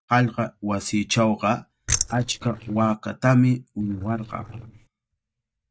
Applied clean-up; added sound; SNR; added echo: neural mask model DeepFilterNet 3.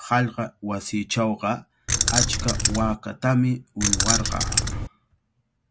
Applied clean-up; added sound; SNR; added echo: none; Keys jangling; -4 dB; none.